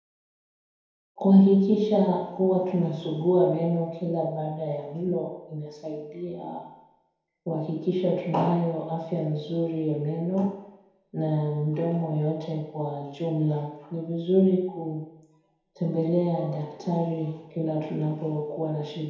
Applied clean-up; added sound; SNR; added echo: none; none; none; reverberation time 1.0 s.